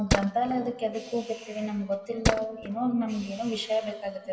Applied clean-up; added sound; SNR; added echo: none; Tools; 4 dB; reverberation time 1.4 s.